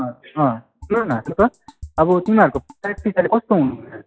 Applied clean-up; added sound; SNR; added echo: classical method log-MMSE.